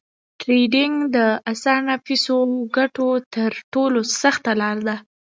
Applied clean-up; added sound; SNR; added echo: none; none; none; none.